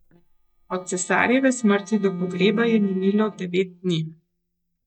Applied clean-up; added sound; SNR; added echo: neural mask model DeepFilterNet 3.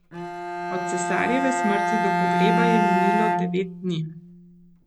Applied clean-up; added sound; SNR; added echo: none; Bowed string instrument; -3 dB; none.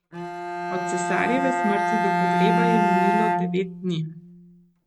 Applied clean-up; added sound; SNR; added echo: neural mask model RNNoise.